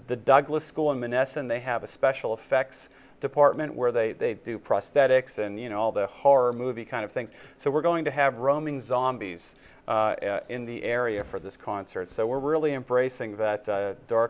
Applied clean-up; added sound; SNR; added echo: none; none; none; none.